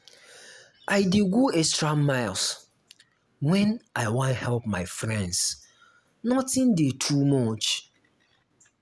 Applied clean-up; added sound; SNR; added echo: none; none; none; none.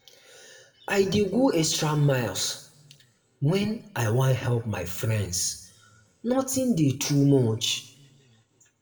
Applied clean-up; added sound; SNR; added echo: none; none; none; reverberation time 0.7 s.